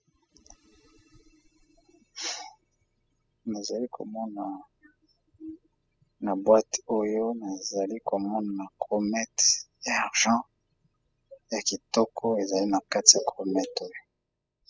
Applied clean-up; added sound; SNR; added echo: classical method spectral subtraction.